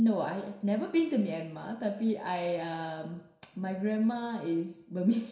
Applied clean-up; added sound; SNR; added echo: none; none; none; reverberation time 0.6 s.